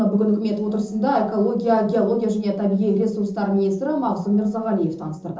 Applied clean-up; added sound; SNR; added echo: neural separator model SepFormer DNS4.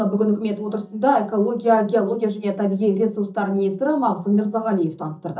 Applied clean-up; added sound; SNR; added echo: neural mask model DeepFilterNet 3.